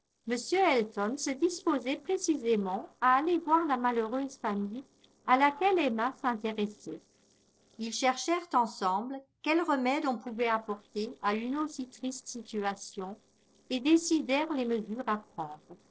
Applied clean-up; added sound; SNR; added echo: neural separator model SepFormer DNS4.